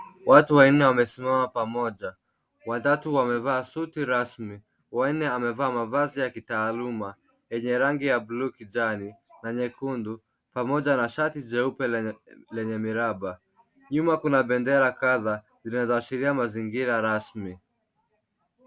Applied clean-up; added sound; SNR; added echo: none; none; none; none.